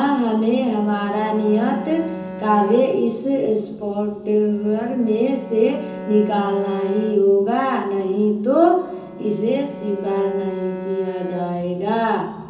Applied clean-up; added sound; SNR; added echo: none; Bowed string instrument; 14 dB; reverberation time 0.6 s.